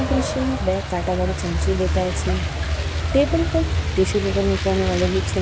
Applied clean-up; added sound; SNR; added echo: none; Truck; 0 dB; none.